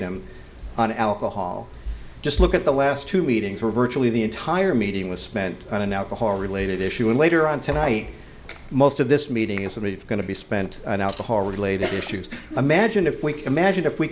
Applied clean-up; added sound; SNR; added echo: none; none; none; none.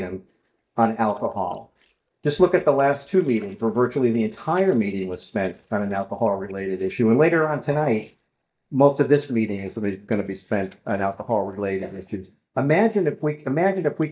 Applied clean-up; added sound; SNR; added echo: neural mask model DeepFilterNet 3.